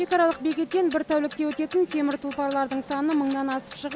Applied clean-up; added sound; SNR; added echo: none; Clock; 16 dB; none.